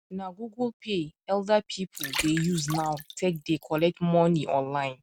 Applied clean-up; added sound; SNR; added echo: none; Water; 13 dB; none.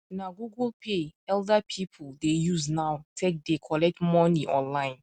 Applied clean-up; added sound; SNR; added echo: none; none; none; none.